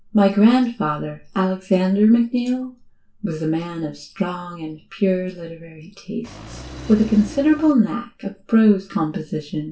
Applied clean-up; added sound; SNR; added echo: none; Engine; 14 dB; reverberation time 0.2 s.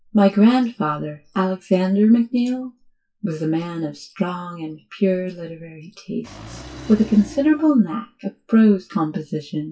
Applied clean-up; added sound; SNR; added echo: classical method WPE with log-MMSE.